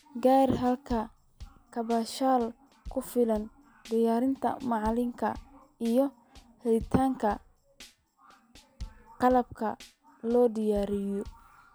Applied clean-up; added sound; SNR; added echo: none; Tambourine / Drum / Drum kit; 20 dB; none.